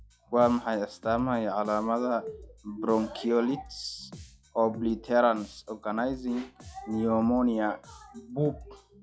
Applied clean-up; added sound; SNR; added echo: classical method log-MMSE.